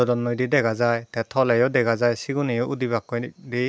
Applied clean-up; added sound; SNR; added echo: none; none; none; none.